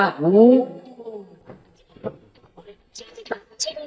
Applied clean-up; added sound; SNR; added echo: neural mask model DeepFilterNet 3.